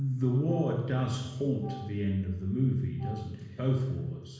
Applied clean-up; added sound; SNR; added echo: none; Wind instrument, woodwind instrument; 18 dB; reverberation time 1.1 s.